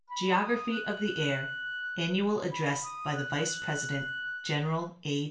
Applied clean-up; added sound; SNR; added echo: none; Wind instrument, woodwind instrument; 7 dB; reverberation time 0.3 s.